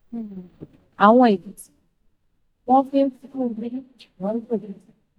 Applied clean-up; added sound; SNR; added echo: neural mask model DeepFilterNet 3.